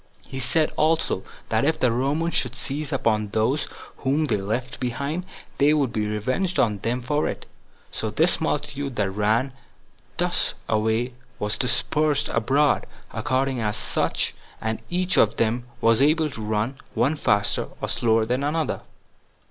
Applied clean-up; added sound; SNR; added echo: none; none; none; none.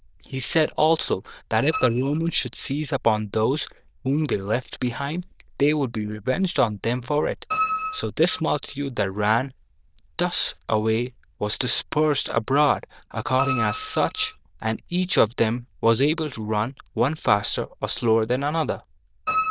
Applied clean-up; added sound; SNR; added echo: neural diffusion model UNIVERSE++.